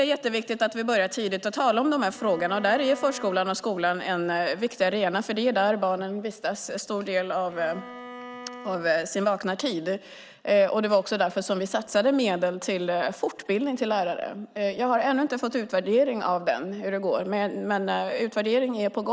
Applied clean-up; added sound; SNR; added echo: none; Bowed string instrument; 16 dB; none.